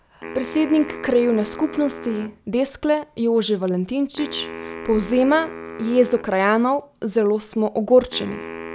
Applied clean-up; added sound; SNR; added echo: none; Wind instrument, woodwind instrument; 15 dB; none.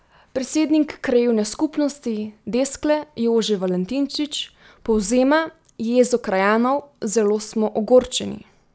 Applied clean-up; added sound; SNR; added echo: none; none; none; none.